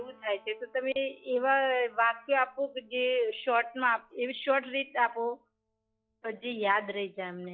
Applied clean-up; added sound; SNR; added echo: classical method log-MMSE.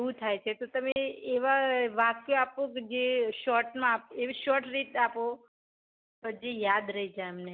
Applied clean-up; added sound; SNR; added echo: none; none; none; none.